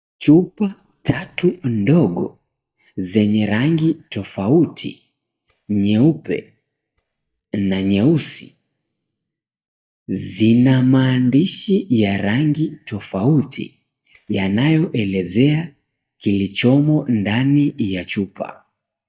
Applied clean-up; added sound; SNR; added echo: neural mask model DeepFilterNet 3.